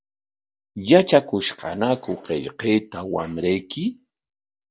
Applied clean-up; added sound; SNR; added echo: none; none; none; none.